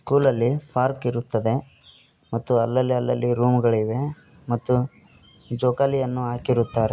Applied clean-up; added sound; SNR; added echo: none; none; none; none.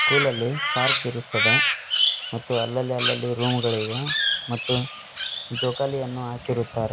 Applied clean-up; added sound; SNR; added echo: none; Crow; -3 dB; none.